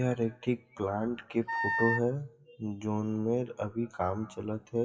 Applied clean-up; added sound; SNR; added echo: classical method WPE with log-MMSE.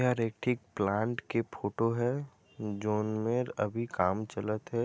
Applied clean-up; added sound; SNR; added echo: none; none; none; none.